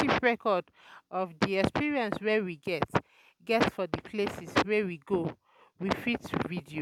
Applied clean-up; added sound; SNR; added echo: none; none; none; none.